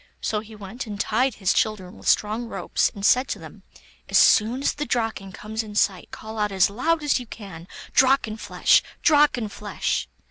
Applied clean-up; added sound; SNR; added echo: none; none; none; none.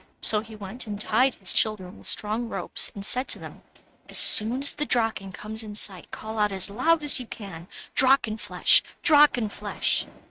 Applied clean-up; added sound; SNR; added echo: neural mask model RNNoise.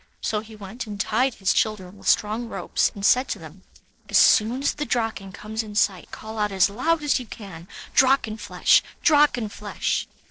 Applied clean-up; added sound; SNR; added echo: neural separator model SepFormer DNS4.